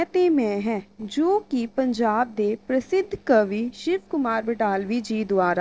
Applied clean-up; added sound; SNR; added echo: neural separator model SepFormer DNS4.